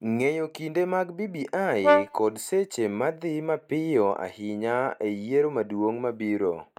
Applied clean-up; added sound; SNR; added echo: neural mask model DeepFilterNet 3.